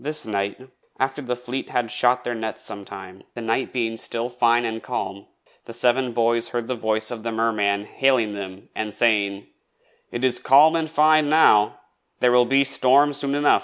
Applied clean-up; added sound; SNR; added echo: none; none; none; none.